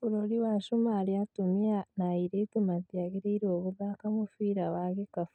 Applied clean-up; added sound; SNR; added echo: none; none; none; none.